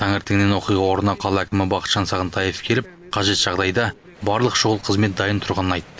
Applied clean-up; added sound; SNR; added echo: none; none; none; none.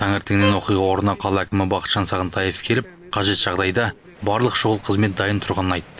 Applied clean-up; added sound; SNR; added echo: none; Bowed string instrument; 10 dB; none.